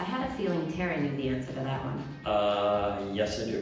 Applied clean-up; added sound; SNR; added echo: none; none; none; reverberation time 0.9 s.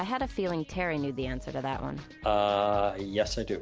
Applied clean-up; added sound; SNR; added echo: none; none; none; none.